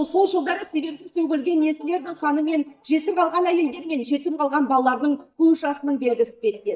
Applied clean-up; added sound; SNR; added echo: neural mask model DeepFilterNet 3.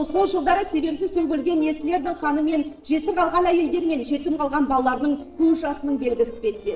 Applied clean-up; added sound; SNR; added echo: neural separator model SepFormer DNS4.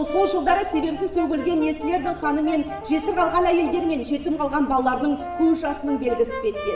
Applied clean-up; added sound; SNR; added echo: none; Brass instrument; 12 dB; reverberation time 0.8 s.